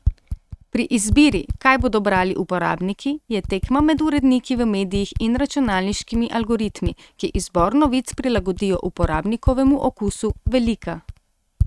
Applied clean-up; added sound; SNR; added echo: neural mask model RNNoise.